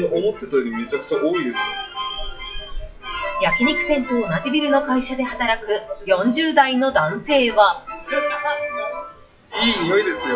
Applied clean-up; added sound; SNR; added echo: classical method WPE with log-MMSE.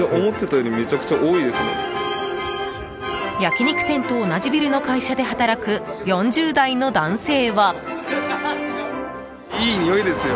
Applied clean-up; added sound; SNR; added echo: none; none; none; none.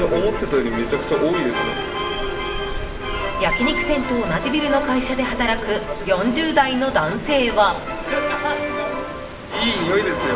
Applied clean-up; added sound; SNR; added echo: none; Rain; 11 dB; reverberation time 0.8 s.